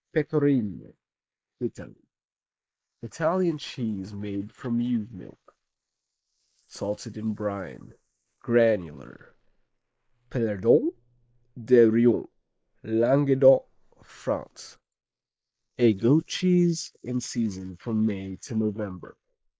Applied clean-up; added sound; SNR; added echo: neural mask model Resemble Enhance denoiser.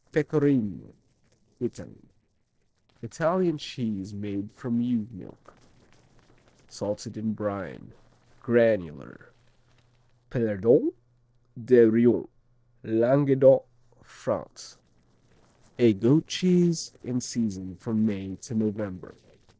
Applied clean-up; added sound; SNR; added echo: neural separator model SepFormer DNS4.